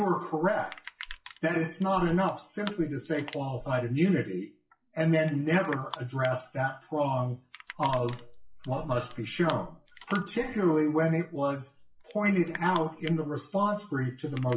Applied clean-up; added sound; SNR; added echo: classical method WPE with log-MMSE.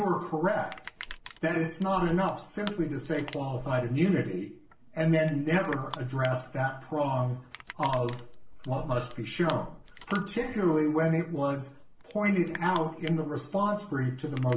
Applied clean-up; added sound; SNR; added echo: none; Crushing; 18 dB; reverberation time 0.2 s.